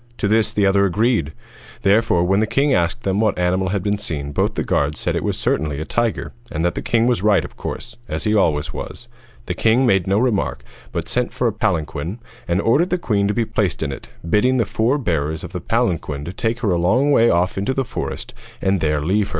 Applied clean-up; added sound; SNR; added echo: none; none; none; none.